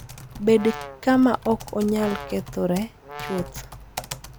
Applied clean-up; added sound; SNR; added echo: none; Typing + Brass instrument; 13 dB; none.